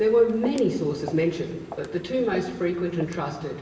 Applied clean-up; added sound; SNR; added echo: none; Walk, footsteps; 17 dB; reverberation time 1.2 s.